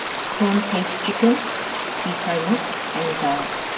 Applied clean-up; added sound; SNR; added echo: none; Stream; 2 dB; reverberation time 1.5 s.